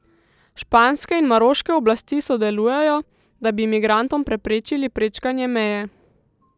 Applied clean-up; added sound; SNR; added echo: none; none; none; none.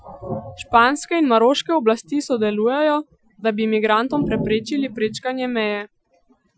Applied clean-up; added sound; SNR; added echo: classical method Wiener filter.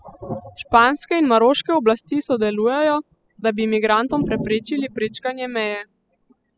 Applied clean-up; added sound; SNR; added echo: classical method spectral subtraction.